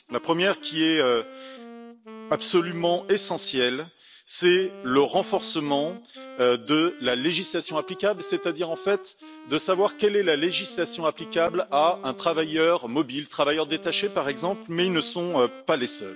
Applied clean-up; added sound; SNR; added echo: none; Wind instrument, woodwind instrument; 18 dB; none.